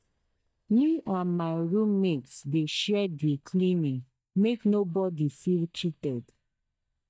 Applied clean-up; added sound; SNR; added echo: neural mask model DeepFilterNet 3.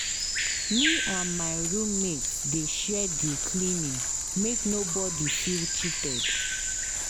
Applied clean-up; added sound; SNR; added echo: none; Bird vocalization, bird call, bird song; -3 dB; none.